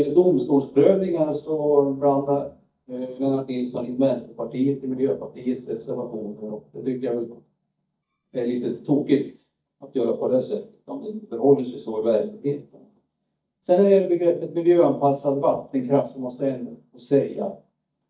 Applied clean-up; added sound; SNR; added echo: neural mask model DeepFilterNet 3.